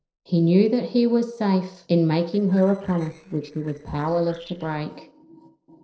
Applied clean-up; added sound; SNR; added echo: neural separator model SepFormer DNS4.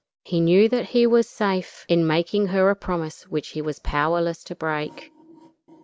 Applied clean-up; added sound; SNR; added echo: none; none; none; none.